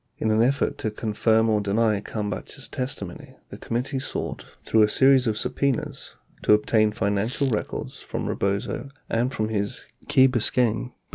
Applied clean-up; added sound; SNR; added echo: none; Squeak; 17 dB; none.